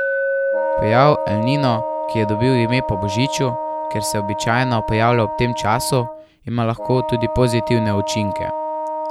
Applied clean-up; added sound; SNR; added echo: none; Wind instrument, woodwind instrument + Glass; 3 dB; none.